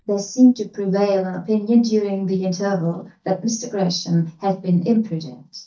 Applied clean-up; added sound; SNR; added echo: neural mask model DeepFilterNet 3.